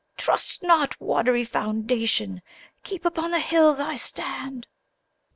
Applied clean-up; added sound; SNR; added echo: none; none; none; none.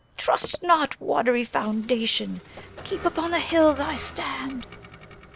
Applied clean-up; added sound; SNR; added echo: none; Knock + Vehicle; 16 dB; none.